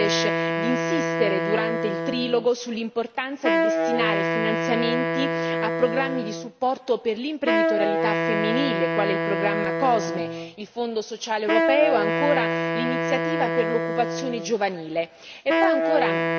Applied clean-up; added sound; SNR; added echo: none; Wind instrument, woodwind instrument; -1 dB; none.